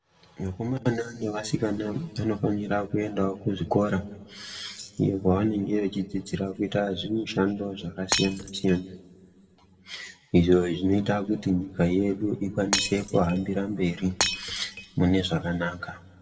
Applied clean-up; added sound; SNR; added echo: none; Shatter; 5 dB; reverberation time 1.1 s.